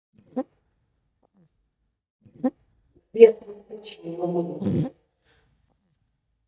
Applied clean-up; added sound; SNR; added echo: neural mask model DeepFilterNet 3.